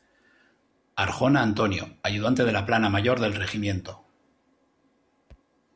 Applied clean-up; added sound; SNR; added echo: none; none; none; none.